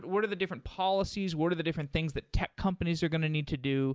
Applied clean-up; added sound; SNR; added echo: none; none; none; none.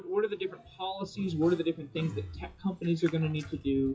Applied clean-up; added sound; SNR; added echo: classical method WPE with log-MMSE.